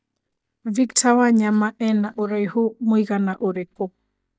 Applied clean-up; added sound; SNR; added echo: neural mask model DeepFilterNet 3.